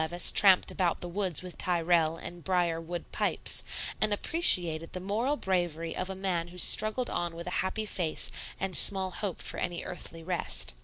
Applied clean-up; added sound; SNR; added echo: none; none; none; none.